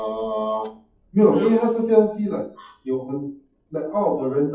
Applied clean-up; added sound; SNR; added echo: classical method WPE with log-MMSE.